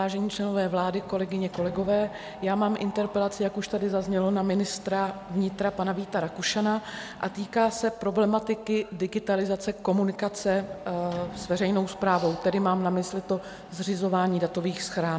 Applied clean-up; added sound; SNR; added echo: none; Mechanisms; 18 dB; none.